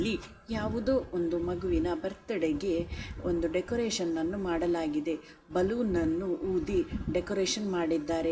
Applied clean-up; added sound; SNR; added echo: none; none; none; reverberation time 1.5 s.